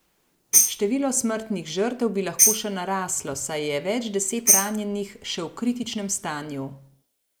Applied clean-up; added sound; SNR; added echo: neural mask model Resemble Enhance denoiser.